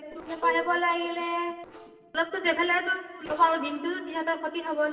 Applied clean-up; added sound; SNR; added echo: neural separator model SepFormer DNS4.